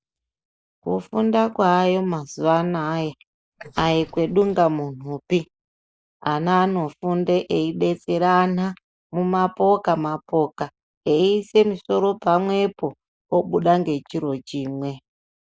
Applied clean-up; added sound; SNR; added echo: neural mask model Resemble Enhance denoiser.